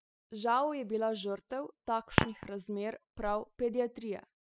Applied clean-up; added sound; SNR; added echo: classical method spectral subtraction.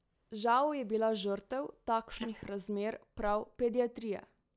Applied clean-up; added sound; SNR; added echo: neural mask model Resemble Enhance denoiser.